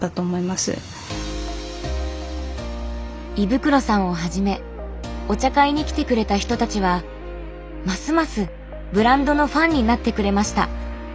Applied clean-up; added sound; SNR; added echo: none; none; none; none.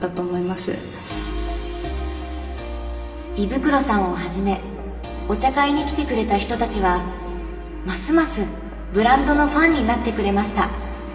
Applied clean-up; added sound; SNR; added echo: none; none; none; reverberation time 2.8 s.